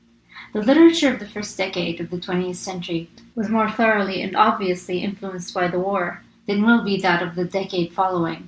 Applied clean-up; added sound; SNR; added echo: none; none; none; none.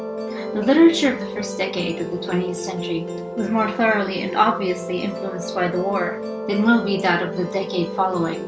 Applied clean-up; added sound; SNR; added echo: none; Musical instrument; 8 dB; none.